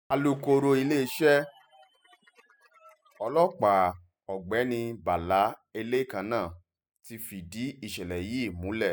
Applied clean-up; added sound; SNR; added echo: classical method spectral subtraction.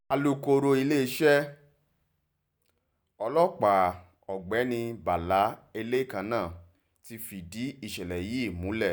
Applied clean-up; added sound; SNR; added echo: none; none; none; none.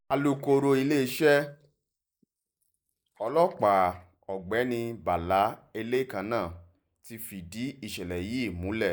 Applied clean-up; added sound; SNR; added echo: neural mask model Resemble Enhance denoiser.